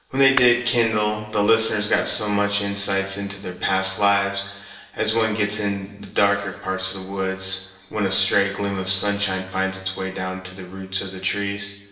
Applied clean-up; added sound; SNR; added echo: none; Tap / Glass; 7 dB; reverberation time 1.1 s.